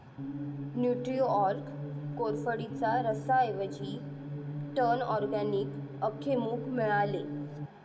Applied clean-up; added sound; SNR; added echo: none; Musical instrument; 7 dB; reverberation time 0.3 s.